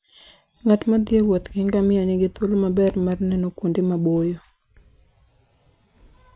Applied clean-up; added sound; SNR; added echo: none; Wind; 17 dB; none.